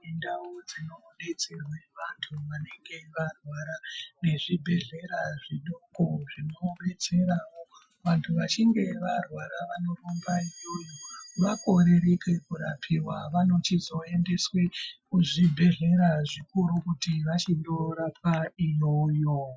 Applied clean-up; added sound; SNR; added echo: classical method Wiener filter.